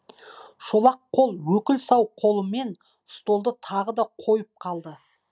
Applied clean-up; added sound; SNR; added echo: none; none; none; none.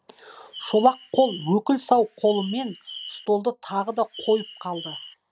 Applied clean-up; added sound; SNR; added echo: none; Bird; 16 dB; none.